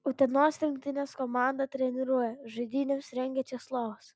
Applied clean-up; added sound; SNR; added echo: none; none; none; none.